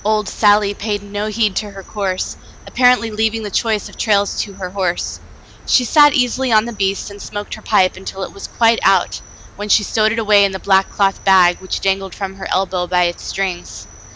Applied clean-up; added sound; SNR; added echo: none; Cricket; 20 dB; none.